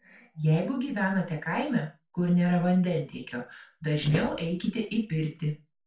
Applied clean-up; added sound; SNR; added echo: neural separator model SepFormer DNS4.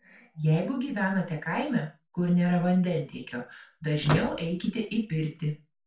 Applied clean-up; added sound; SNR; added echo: none; Slam / Microwave oven; 5 dB; reverberation time 0.3 s.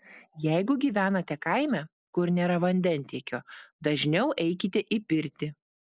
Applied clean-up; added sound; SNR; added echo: none; none; none; none.